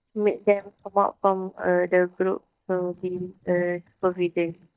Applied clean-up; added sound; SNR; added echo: neural mask model DeepFilterNet 3.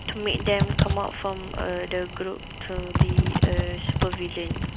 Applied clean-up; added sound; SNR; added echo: none; Typing; -4 dB; none.